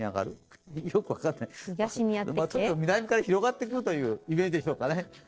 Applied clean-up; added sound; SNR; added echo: neural separator model SepFormer DNS4.